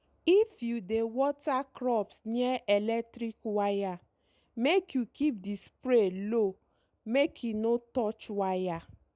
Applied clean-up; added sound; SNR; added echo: none; none; none; none.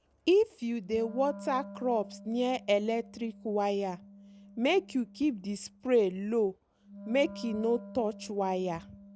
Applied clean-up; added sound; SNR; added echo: none; Wind instrument, woodwind instrument; 17 dB; none.